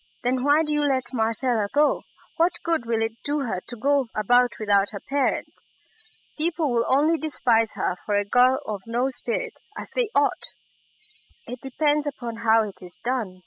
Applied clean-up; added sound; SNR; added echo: classical method spectral subtraction.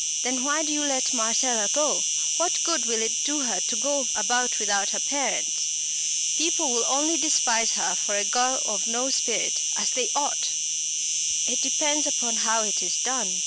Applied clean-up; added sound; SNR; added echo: none; Insect; -4 dB; none.